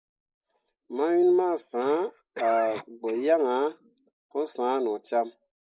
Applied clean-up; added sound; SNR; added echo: neural mask model Resemble Enhance denoiser.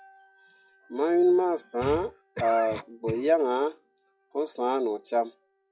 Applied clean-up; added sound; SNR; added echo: classical method log-MMSE.